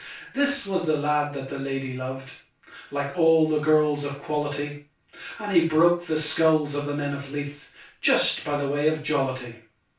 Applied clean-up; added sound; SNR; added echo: none; none; none; reverberation time 0.3 s.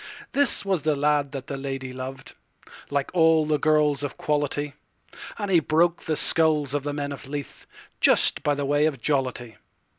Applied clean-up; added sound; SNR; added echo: none; none; none; none.